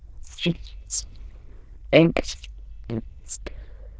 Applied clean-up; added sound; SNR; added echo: neural diffusion model UNIVERSE++.